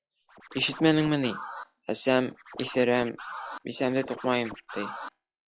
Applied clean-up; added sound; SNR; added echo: classical method log-MMSE.